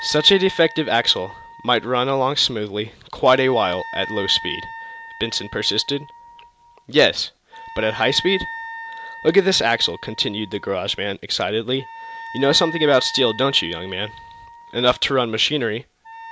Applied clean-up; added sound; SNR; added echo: none; Wind instrument, woodwind instrument; 15 dB; none.